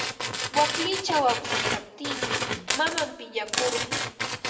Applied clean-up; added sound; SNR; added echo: none; Tools; 0 dB; reverberation time 1.1 s.